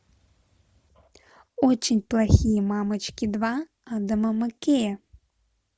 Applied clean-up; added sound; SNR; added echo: none; none; none; none.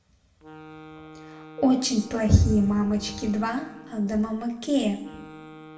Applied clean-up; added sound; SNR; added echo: none; Wind instrument, woodwind instrument; 20 dB; reverberation time 0.7 s.